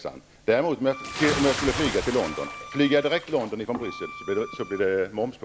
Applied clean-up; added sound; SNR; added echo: none; Bathtub (filling or washing) / Splash, splatter + Bowed string instrument; 9 dB; none.